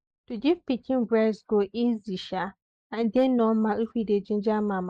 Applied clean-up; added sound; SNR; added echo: neural mask model Resemble Enhance denoiser.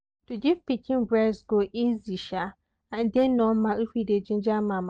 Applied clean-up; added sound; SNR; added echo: none; none; none; none.